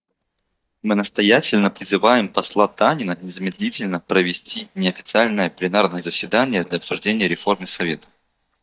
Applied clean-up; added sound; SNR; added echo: neural mask model DeepFilterNet 3.